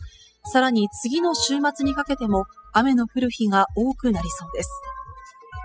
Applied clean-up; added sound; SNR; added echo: classical method spectral subtraction.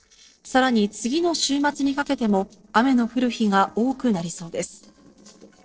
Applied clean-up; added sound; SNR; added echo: neural separator model SepFormer DNS4.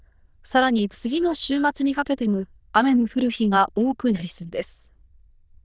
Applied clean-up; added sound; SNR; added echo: neural diffusion model UNIVERSE++.